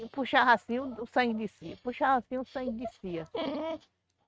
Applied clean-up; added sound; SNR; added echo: neural mask model RNNoise.